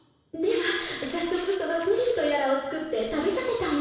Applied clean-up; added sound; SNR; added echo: none; Glass; 17 dB; reverberation time 1.1 s.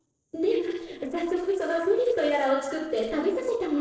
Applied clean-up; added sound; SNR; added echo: neural separator model SepFormer DNS4.